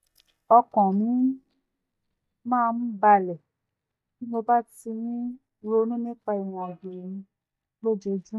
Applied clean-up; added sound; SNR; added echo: neural mask model DeepFilterNet 3.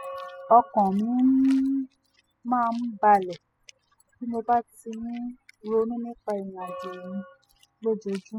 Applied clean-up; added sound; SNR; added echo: classical method spectral subtraction.